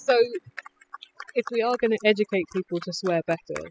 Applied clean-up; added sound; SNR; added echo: classical method spectral subtraction.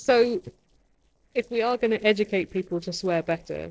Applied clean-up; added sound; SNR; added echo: neural separator model SepFormer DNS4.